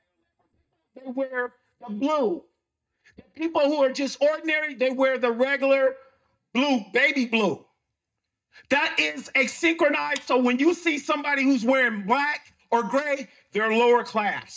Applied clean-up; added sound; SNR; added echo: neural mask model DeepFilterNet 3.